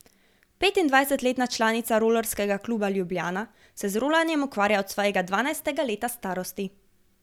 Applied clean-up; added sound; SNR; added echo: none; none; none; none.